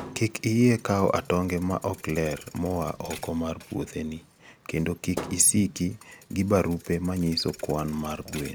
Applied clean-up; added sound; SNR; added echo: none; Thump, thud; 18 dB; none.